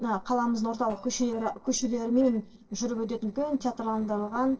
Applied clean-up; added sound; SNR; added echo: neural separator model SepFormer DNS4.